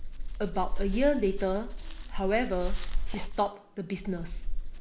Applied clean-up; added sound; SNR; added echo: none; Dog; -1 dB; none.